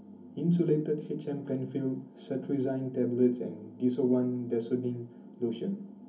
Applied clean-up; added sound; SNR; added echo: none; none; none; reverberation time 0.3 s.